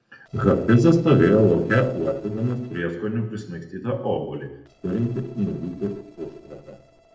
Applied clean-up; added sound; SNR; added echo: neural separator model SepFormer DNS4.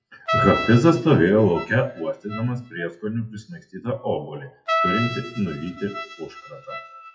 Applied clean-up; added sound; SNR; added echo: classical method WPE with log-MMSE.